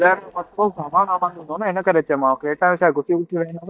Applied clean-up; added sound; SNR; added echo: neural mask model DeepFilterNet 3.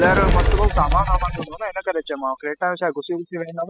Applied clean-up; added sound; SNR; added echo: classical method spectral subtraction.